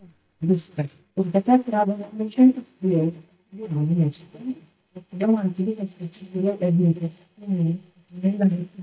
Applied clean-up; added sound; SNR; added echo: neural mask model DeepFilterNet 3.